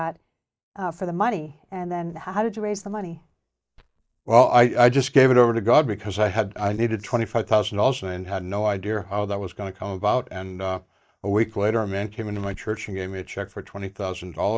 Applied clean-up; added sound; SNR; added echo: neural mask model DeepFilterNet 3.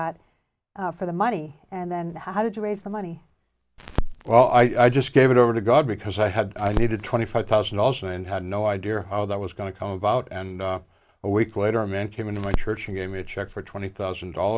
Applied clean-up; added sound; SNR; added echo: none; Crackle; 8 dB; none.